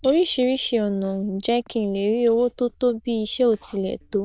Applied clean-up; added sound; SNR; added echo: neural diffusion model UNIVERSE++.